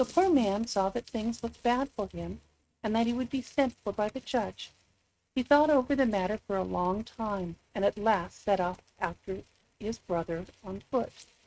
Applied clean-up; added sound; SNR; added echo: neural mask model RNNoise.